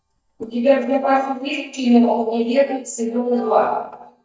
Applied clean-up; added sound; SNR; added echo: neural mask model DeepFilterNet 3.